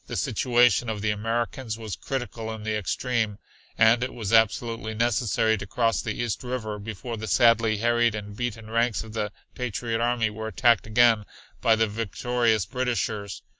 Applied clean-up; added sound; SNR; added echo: none; none; none; none.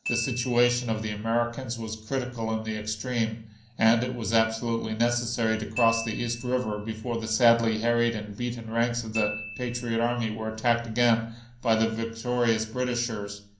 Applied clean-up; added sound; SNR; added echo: none; Glockenspiel; 15 dB; reverberation time 0.6 s.